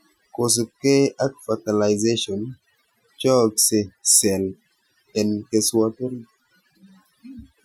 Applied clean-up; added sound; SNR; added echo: classical method Wiener filter.